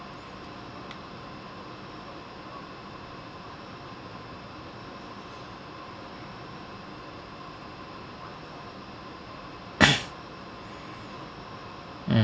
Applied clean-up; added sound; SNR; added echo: none; none; none; none.